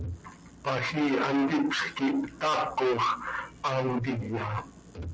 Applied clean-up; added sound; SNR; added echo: none; none; none; none.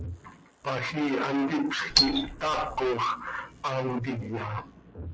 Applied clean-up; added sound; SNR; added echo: neural mask model Resemble Enhance denoiser.